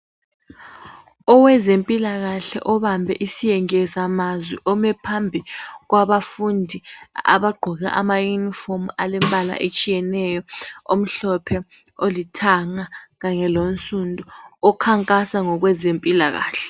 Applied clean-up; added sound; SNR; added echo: none; Snare drum; 9 dB; none.